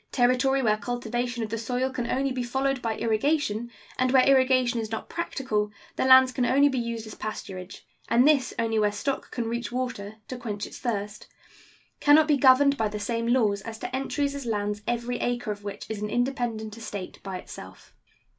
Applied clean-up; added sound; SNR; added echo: none; none; none; none.